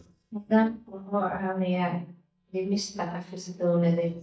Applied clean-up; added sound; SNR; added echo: neural mask model DeepFilterNet 3.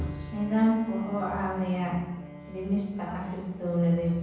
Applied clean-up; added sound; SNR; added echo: none; Bowed string instrument; 17 dB; reverberation time 1.1 s.